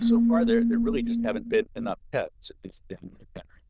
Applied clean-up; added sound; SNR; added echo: neural diffusion model UNIVERSE++.